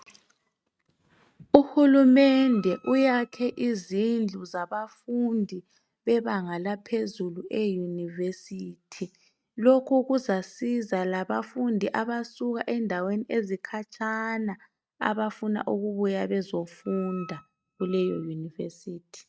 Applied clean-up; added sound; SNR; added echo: neural mask model RNNoise.